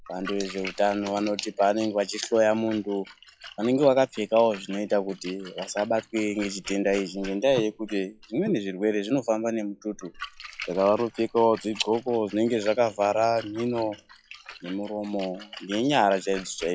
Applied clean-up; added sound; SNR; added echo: classical method log-MMSE.